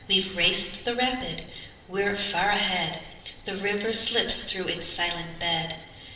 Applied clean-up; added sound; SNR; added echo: none; none; none; reverberation time 0.9 s.